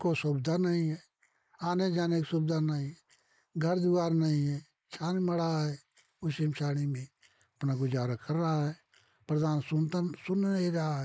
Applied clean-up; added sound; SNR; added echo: neural mask model Resemble Enhance denoiser.